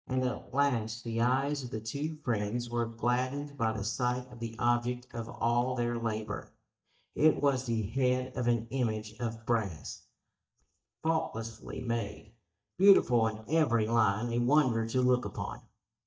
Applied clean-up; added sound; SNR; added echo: neural mask model DeepFilterNet 3.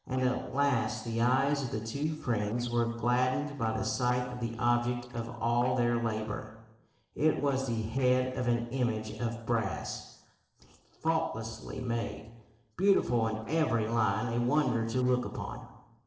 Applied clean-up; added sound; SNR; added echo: neural separator model SepFormer DNS4.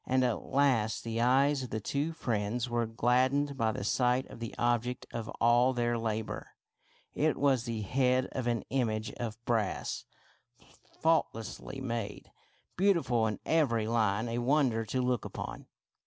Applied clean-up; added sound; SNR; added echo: none; none; none; none.